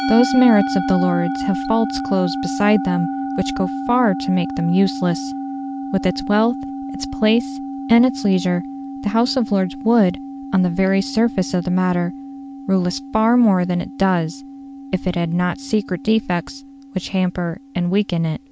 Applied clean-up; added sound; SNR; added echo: none; Musical instrument; 8 dB; none.